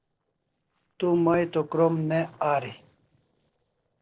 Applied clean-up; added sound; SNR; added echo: neural separator model SepFormer DNS4.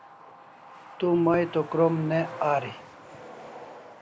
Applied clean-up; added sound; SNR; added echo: none; Truck; 16 dB; none.